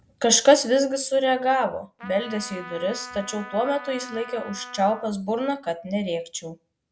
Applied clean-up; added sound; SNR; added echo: none; Trumpet; 16 dB; none.